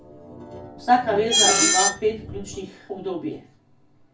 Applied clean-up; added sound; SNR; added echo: none; Screech; 0 dB; reverberation time 0.3 s.